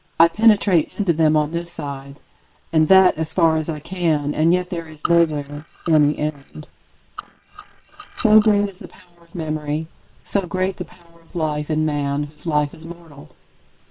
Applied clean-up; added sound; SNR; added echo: neural separator model SepFormer WHAM!.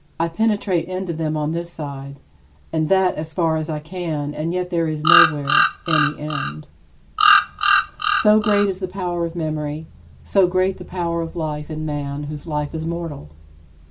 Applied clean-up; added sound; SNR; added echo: none; Bird vocalization, bird call, bird song; -4 dB; none.